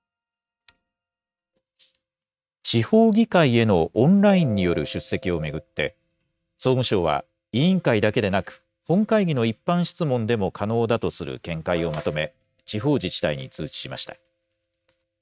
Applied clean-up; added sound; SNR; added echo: neural mask model RNNoise.